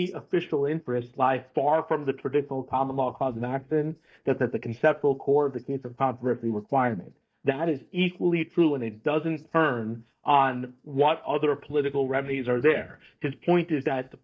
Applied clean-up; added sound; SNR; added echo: neural mask model DeepFilterNet 3.